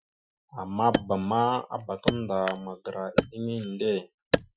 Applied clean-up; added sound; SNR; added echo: classical method Wiener filter.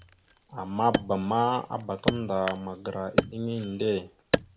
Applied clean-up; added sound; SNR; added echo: none; Wood; 3 dB; none.